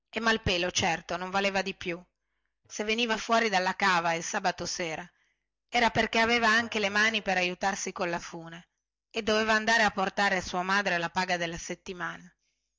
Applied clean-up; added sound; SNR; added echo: neural mask model DeepFilterNet 3.